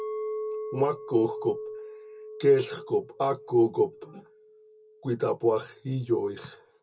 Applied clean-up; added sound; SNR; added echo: none; Chink, clink; 11 dB; reverberation time 0.2 s.